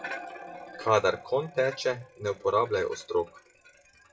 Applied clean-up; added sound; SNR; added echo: classical method WPE with log-MMSE.